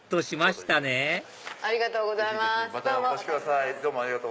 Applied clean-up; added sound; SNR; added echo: none; none; none; none.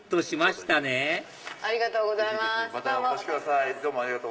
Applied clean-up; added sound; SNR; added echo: none; none; none; reverberation time 0.6 s.